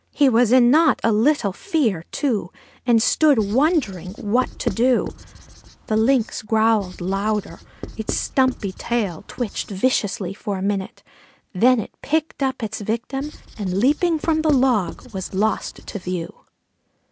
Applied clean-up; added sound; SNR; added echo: none; Writing; 15 dB; none.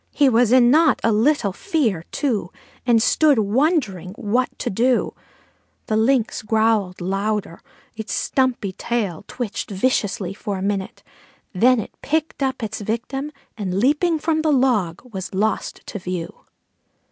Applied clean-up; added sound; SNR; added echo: none; none; none; none.